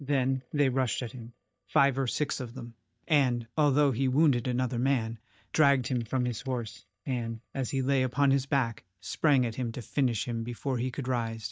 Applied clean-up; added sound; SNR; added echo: neural mask model DeepFilterNet 3.